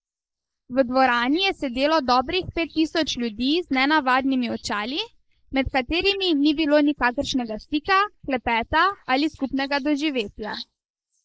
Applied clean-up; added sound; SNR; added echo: neural mask model Resemble Enhance denoiser.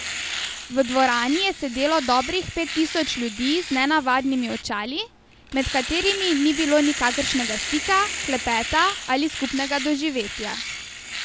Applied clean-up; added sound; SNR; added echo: none; Domestic sounds, home sounds; 8 dB; none.